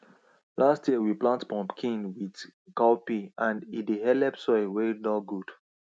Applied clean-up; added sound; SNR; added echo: none; none; none; none.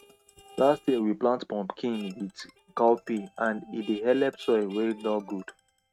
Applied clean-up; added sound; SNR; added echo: neural mask model RNNoise.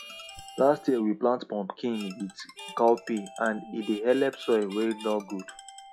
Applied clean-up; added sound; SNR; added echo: classical method log-MMSE.